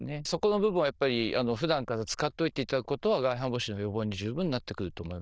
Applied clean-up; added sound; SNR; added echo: neural diffusion model UNIVERSE++.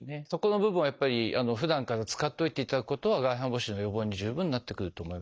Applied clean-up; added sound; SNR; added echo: neural mask model DeepFilterNet 3.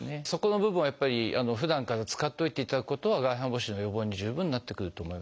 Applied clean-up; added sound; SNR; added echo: none; none; none; none.